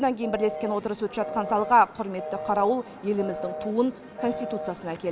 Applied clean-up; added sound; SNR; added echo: none; Telephone; 10 dB; none.